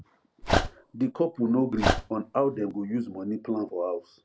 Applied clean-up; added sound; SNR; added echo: none; Dog; 1 dB; none.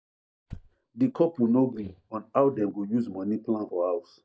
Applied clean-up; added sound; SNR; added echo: neural mask model DeepFilterNet 3.